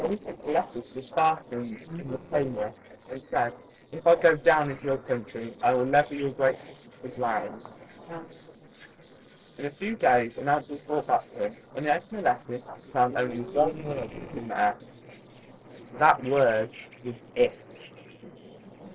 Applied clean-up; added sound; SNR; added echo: neural separator model SepFormer DNS4.